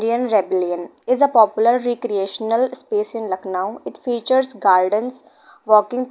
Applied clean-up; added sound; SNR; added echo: none; none; none; none.